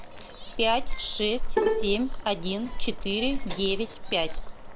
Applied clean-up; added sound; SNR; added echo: none; Bowed string instrument + Boiling; 0 dB; none.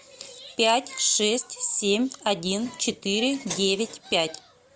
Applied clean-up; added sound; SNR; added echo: none; none; none; none.